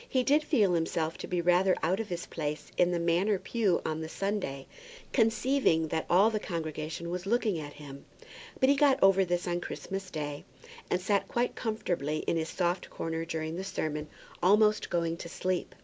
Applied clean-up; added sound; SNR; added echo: none; none; none; none.